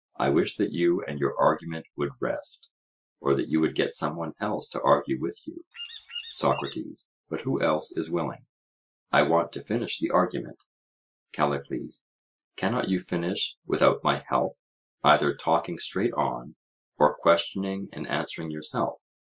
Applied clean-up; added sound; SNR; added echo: classical method Wiener filter.